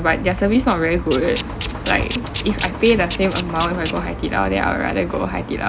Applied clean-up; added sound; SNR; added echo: none; Tools; 10 dB; none.